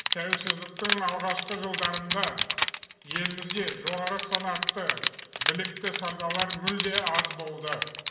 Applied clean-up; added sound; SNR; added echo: none; Crushing; -2 dB; reverberation time 0.7 s.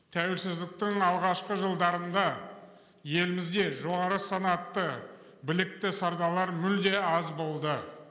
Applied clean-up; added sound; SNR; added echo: none; none; none; none.